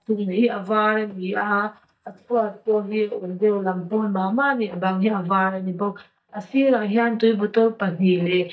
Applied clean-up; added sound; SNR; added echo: neural mask model DeepFilterNet 3.